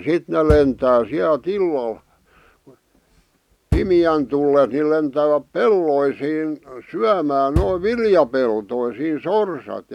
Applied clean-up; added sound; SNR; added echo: none; Bass drum; 11 dB; none.